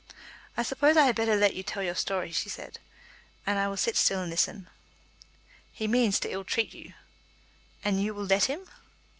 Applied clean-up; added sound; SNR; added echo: none; none; none; none.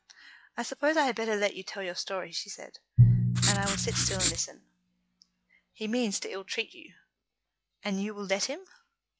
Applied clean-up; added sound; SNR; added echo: classical method log-MMSE.